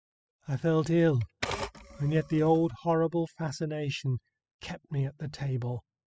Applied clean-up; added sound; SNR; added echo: classical method spectral subtraction.